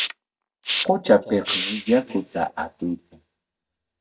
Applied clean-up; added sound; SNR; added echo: neural mask model DeepFilterNet 3.